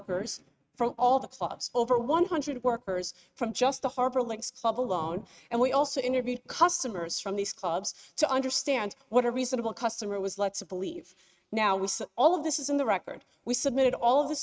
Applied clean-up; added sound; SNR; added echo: neural mask model RNNoise.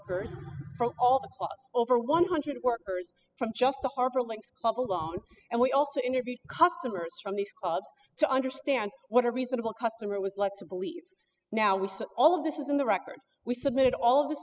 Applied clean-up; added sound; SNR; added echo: classical method spectral subtraction.